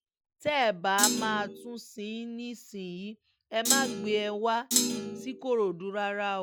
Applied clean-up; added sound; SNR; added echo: none; Thump, thud; -1 dB; none.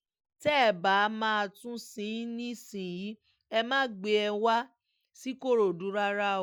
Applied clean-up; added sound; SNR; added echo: none; none; none; none.